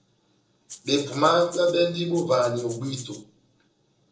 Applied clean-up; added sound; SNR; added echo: neural separator model SepFormer DNS4.